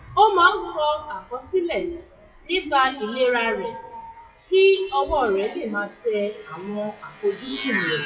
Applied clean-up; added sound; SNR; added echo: classical method WPE with log-MMSE.